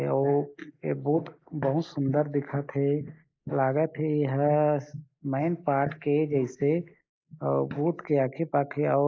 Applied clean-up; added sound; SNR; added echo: neural mask model Resemble Enhance denoiser.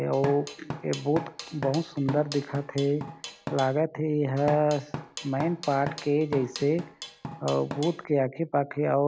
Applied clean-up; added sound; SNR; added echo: none; Drum kit; 11 dB; none.